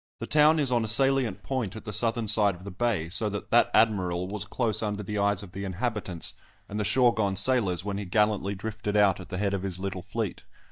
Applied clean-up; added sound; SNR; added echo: neural mask model DeepFilterNet 3.